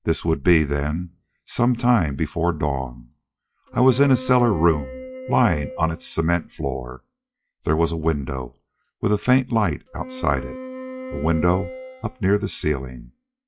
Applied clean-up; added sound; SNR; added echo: classical method log-MMSE.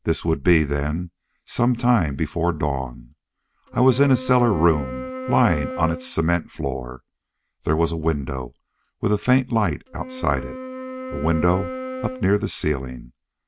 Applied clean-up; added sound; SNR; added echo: none; Wind instrument, woodwind instrument; 10 dB; none.